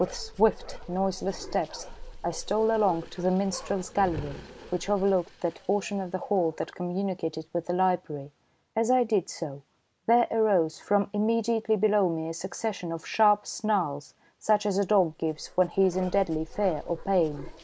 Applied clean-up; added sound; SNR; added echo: none; Bark; 18 dB; none.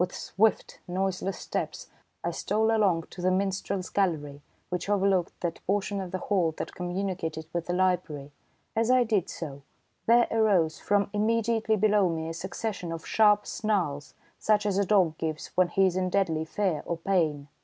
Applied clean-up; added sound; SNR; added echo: none; none; none; none.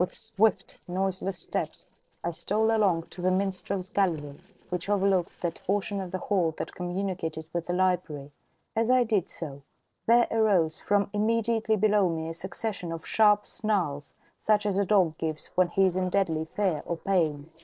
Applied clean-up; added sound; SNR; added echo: neural separator model SepFormer DNS4.